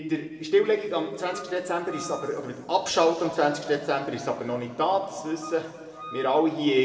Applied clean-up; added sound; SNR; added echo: none; Wind instrument, woodwind instrument; 17 dB; reverberation time 1.9 s.